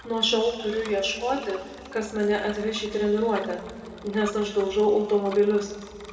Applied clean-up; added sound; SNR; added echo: none; Bicycle; 19 dB; reverberation time 2.0 s.